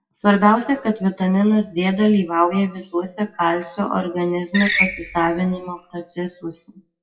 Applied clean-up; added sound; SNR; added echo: classical method WPE with log-MMSE.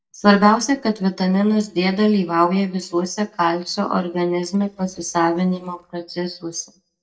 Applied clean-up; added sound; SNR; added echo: neural mask model DeepFilterNet 3.